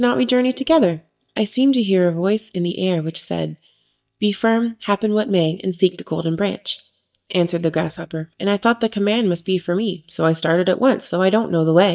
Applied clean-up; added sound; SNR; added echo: neural mask model DeepFilterNet 3.